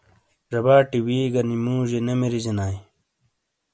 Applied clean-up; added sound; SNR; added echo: none; none; none; none.